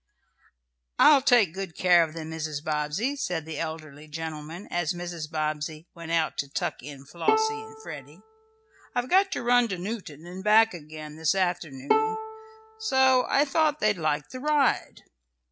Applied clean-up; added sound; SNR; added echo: none; Bowed string instrument; 4 dB; none.